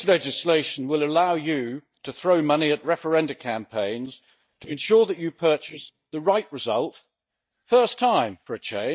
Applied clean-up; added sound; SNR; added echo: neural mask model DeepFilterNet 3.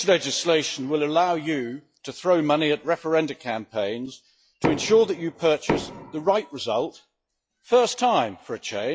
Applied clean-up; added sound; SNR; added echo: classical method log-MMSE.